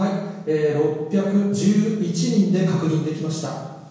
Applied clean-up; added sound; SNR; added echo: none; none; none; reverberation time 1.0 s.